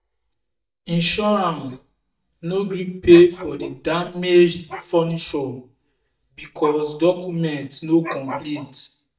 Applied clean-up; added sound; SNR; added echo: neural mask model DeepFilterNet 3.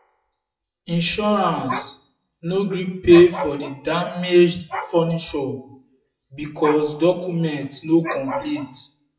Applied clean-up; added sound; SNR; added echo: classical method WPE with log-MMSE.